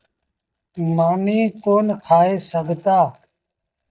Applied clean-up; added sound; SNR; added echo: neural mask model DeepFilterNet 3.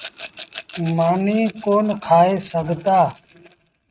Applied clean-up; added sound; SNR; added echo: neural mask model RNNoise.